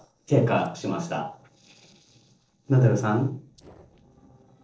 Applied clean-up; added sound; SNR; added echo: neural separator model SepFormer DNS4.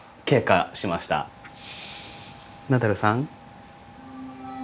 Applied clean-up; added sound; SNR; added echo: none; none; none; none.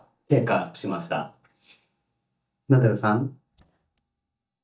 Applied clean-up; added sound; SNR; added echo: neural mask model DeepFilterNet 3.